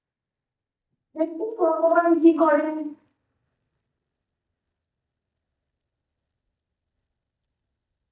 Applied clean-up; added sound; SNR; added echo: neural mask model DeepFilterNet 3.